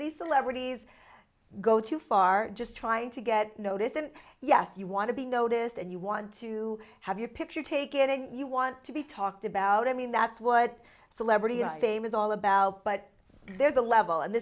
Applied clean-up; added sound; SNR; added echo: none; none; none; none.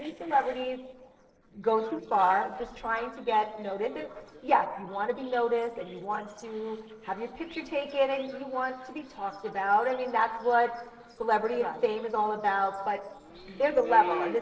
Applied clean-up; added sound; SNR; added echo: neural separator model SepFormer DNS4.